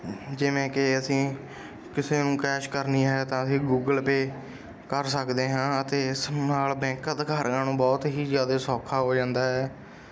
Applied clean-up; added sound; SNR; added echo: none; none; none; none.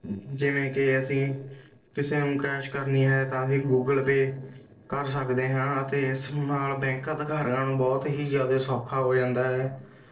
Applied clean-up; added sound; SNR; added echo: neural separator model SepFormer DNS4.